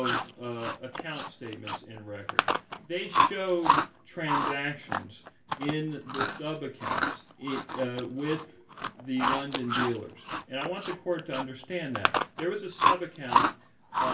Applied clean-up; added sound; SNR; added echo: none; Chewing, mastication; -4 dB; reverberation time 0.2 s.